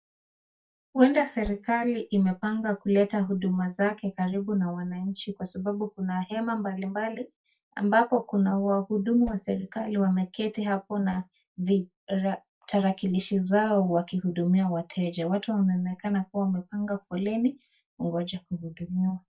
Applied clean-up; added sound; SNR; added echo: neural mask model DeepFilterNet 3.